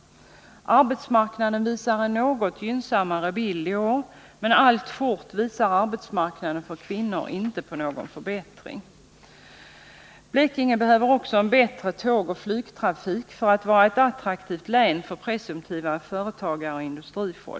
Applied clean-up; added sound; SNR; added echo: none; none; none; none.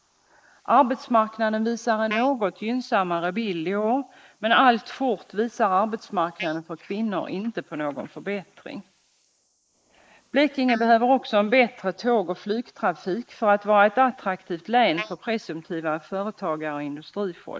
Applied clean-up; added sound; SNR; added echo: neural mask model Resemble Enhance denoiser.